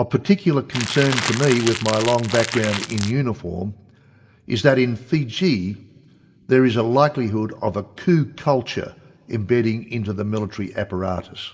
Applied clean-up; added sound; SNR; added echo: none; Crackle; 6 dB; reverberation time 0.7 s.